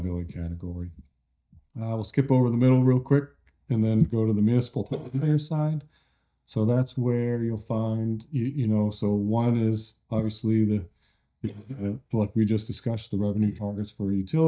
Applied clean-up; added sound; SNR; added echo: neural mask model DeepFilterNet 3.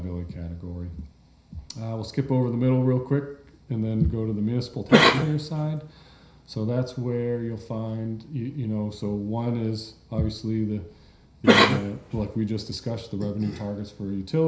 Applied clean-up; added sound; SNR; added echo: none; Cough; -5 dB; reverberation time 0.5 s.